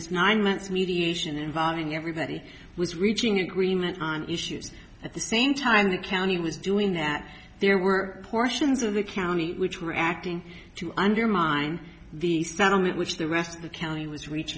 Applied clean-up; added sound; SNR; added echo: none; none; none; none.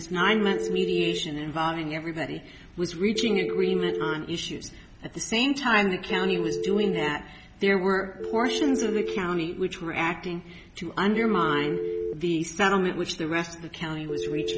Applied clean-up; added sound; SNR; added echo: none; Telephone; 6 dB; none.